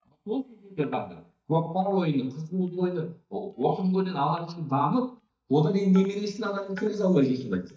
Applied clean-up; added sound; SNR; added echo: neural mask model DeepFilterNet 3.